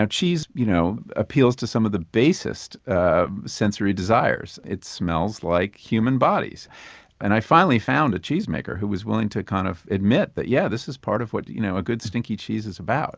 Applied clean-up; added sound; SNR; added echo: none; none; none; none.